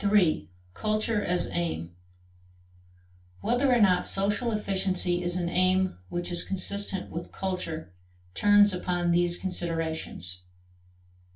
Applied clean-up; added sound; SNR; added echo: none; none; none; reverberation time 0.2 s.